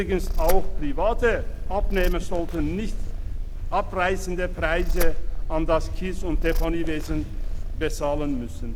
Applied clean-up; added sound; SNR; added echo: none; Purr; -4 dB; none.